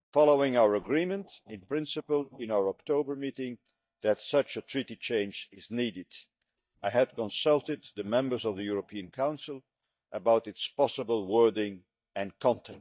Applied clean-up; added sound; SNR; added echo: neural mask model DeepFilterNet 3.